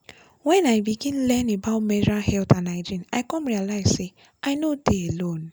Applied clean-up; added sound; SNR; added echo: none; none; none; none.